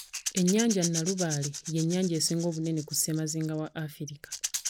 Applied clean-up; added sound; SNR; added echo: none; Rattle / Rattle (instrument); 8 dB; none.